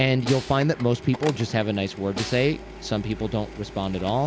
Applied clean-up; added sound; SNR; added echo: none; Printer + Snare drum; 13 dB; none.